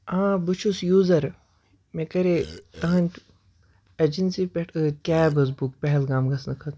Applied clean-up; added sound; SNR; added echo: none; Burping, eructation; 16 dB; none.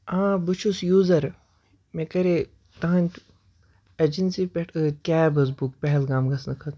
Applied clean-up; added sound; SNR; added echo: none; none; none; none.